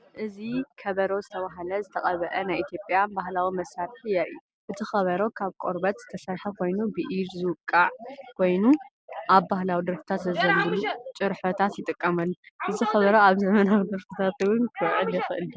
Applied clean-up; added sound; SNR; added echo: none; none; none; none.